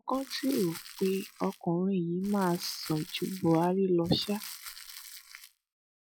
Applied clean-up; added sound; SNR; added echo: classical method log-MMSE.